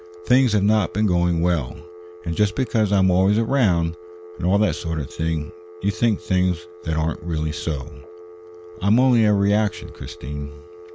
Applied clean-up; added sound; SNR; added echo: none; Telephone; 19 dB; none.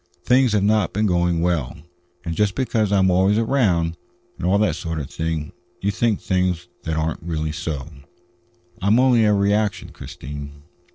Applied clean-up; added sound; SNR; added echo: neural separator model SepFormer DNS4.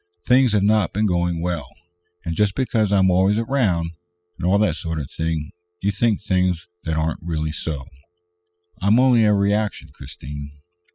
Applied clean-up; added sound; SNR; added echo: classical method spectral subtraction.